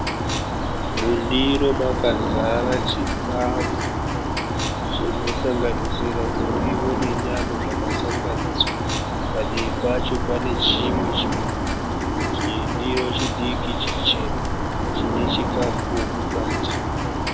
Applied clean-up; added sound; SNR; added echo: none; Bird; -4 dB; none.